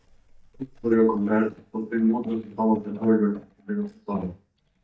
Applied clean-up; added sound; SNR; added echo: neural mask model DeepFilterNet 3.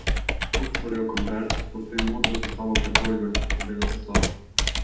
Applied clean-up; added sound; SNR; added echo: none; Computer keyboard; -5 dB; reverberation time 0.8 s.